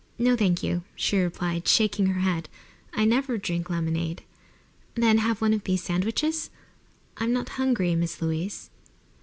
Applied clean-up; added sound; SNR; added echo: none; none; none; none.